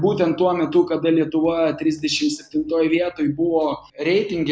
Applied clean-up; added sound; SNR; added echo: none; none; none; none.